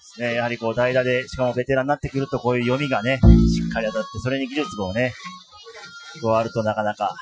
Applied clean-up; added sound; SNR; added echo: classical method Wiener filter.